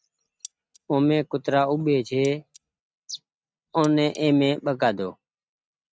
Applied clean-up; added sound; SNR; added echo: neural mask model RNNoise.